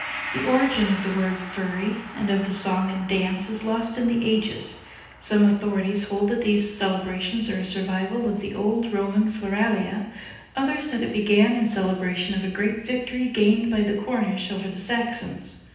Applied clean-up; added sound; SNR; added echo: none; Gong; 17 dB; reverberation time 0.9 s.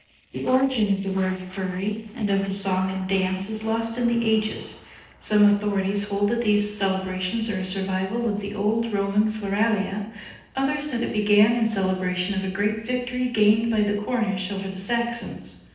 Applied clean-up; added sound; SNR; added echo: neural separator model SepFormer DNS4.